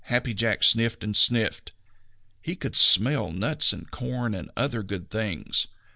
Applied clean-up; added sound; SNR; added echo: none; none; none; none.